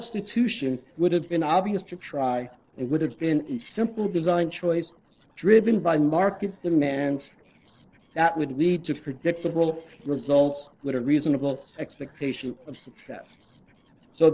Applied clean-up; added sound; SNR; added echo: neural separator model SepFormer DNS4.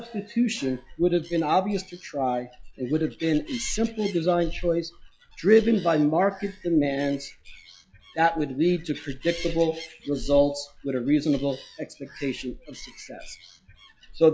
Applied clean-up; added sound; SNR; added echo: classical method log-MMSE.